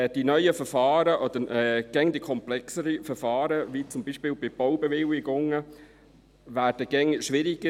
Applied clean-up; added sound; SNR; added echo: none; none; none; none.